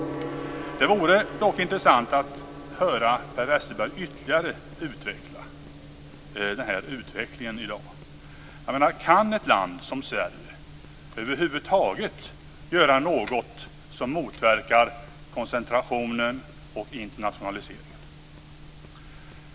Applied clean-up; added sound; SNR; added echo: none; Gong; 17 dB; none.